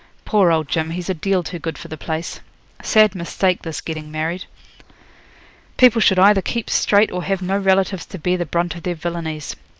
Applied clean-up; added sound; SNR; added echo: neural mask model Resemble Enhance denoiser.